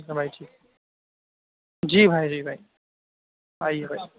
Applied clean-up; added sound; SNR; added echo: none; none; none; none.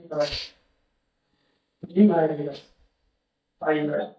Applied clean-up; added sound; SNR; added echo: neural mask model DeepFilterNet 3.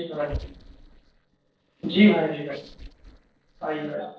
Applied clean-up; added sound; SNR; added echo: neural separator model SepFormer DNS4.